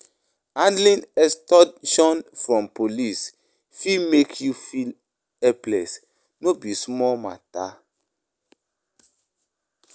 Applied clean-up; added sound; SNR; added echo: none; none; none; none.